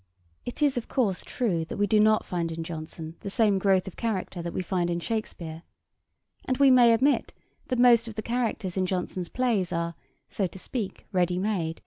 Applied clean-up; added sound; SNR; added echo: none; none; none; none.